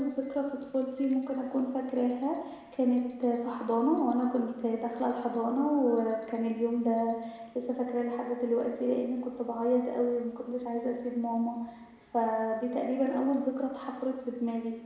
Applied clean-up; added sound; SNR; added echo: none; Alarm; 9 dB; reverberation time 1.0 s.